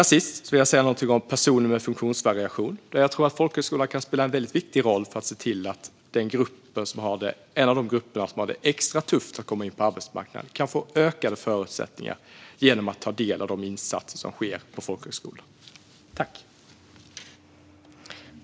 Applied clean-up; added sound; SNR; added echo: none; none; none; none.